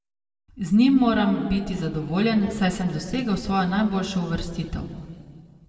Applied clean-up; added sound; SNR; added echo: none; none; none; reverberation time 1.8 s.